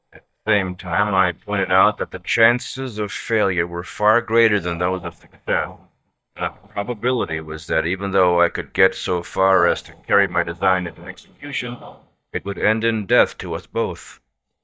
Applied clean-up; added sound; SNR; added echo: neural mask model DeepFilterNet 3.